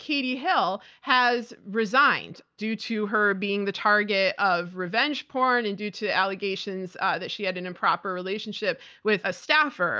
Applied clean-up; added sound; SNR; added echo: none; none; none; none.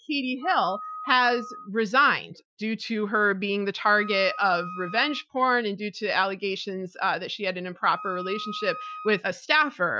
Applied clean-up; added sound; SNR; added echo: classical method Wiener filter.